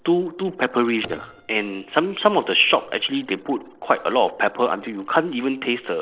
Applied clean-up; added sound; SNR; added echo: neural separator model SepFormer DNS4.